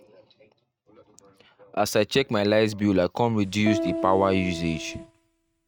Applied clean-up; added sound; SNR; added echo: neural mask model RNNoise.